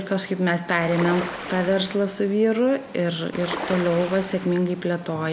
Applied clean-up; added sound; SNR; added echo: none; Ocean; 10 dB; none.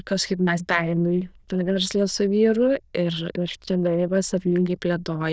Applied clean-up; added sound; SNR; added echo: neural diffusion model UNIVERSE++.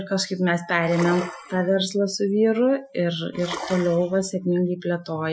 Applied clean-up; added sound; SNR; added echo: classical method Wiener filter.